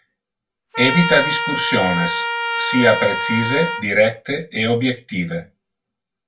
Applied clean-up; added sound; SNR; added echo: none; Trumpet; 3 dB; reverberation time 0.2 s.